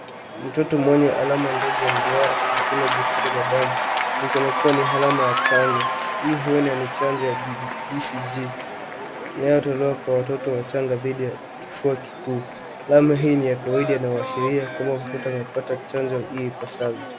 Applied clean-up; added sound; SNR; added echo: none; Applause / Cheering; 3 dB; none.